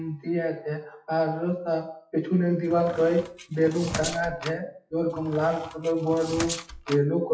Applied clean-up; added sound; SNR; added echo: classical method WPE with log-MMSE.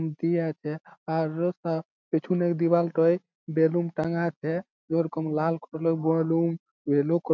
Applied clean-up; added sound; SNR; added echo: none; none; none; none.